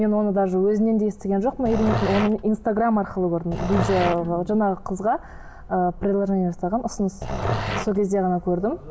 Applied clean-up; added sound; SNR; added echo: none; Growling; 5 dB; none.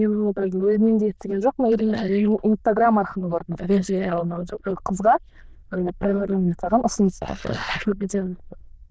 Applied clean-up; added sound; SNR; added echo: neural diffusion model UNIVERSE++.